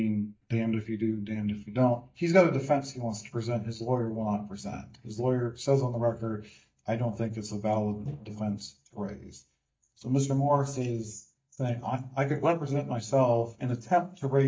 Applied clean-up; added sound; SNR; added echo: neural mask model DeepFilterNet 3.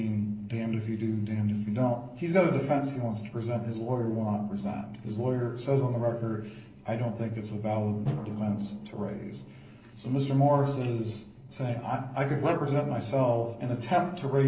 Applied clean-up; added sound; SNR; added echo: neural separator model SepFormer DNS4.